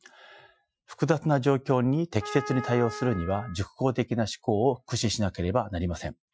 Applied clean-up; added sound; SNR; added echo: classical method Wiener filter.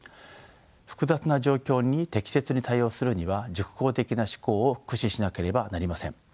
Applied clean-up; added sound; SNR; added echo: none; none; none; none.